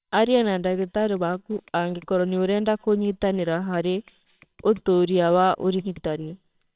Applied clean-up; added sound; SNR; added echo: neural separator model SepFormer WHAMR!.